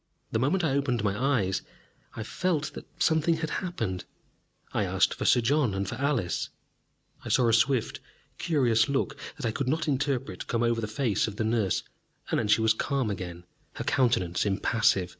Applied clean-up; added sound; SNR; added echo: none; none; none; none.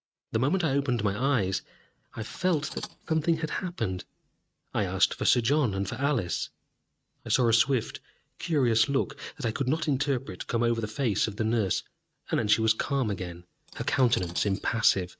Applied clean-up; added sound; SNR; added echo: neural mask model RNNoise.